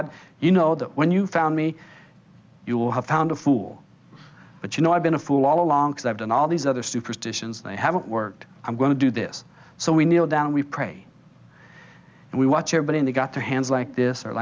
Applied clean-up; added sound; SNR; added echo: none; none; none; none.